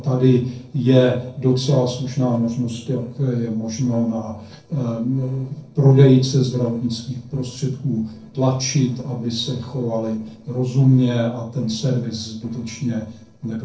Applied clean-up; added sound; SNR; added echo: neural separator model SepFormer DNS4.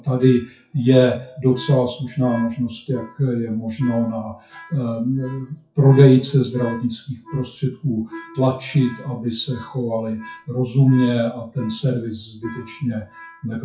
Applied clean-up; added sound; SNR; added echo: classical method WPE with log-MMSE.